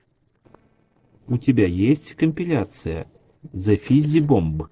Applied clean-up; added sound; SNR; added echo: neural separator model SepFormer DNS4.